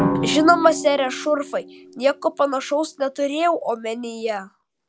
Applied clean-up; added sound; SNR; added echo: none; Drum; 8 dB; none.